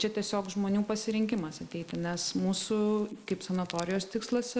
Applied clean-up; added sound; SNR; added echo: neural mask model Resemble Enhance denoiser.